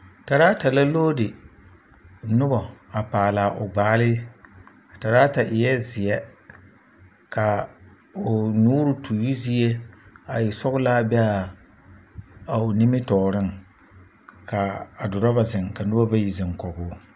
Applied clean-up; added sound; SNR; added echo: none; none; none; none.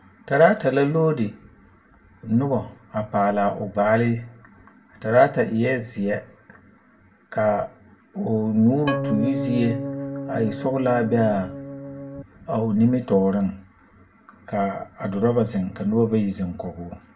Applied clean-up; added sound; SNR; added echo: none; Organ; 6 dB; reverberation time 0.2 s.